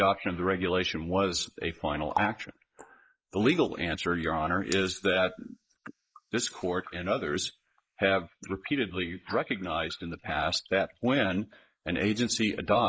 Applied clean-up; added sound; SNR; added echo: neural mask model Resemble Enhance denoiser.